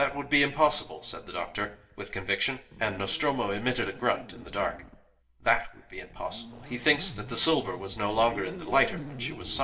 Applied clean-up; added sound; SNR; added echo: none; Zipper (clothing); 15 dB; reverberation time 0.5 s.